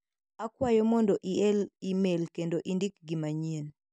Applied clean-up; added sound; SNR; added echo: none; none; none; none.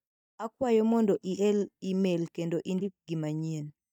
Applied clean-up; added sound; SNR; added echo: neural mask model DeepFilterNet 3.